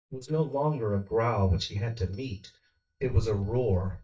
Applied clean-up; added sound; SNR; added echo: neural mask model DeepFilterNet 3.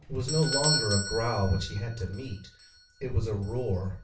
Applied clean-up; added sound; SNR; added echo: none; Doorbell; 5 dB; reverberation time 0.3 s.